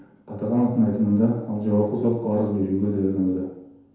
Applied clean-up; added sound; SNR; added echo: none; none; none; reverberation time 0.9 s.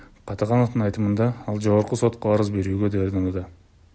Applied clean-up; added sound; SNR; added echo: none; none; none; none.